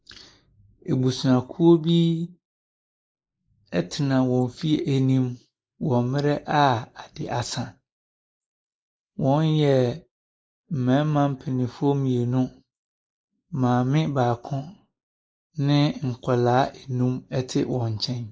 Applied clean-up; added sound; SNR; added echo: neural mask model Resemble Enhance denoiser.